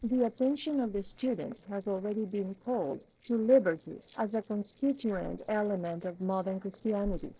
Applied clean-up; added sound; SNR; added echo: neural separator model SepFormer DNS4.